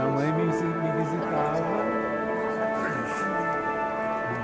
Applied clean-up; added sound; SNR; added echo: none; Musical instrument; -4 dB; none.